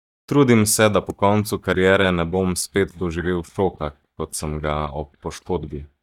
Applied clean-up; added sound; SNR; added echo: neural mask model DeepFilterNet 3.